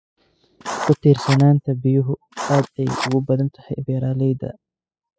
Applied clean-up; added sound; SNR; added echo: classical method spectral subtraction.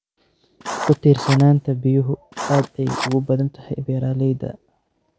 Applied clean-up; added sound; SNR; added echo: none; Writing; 9 dB; none.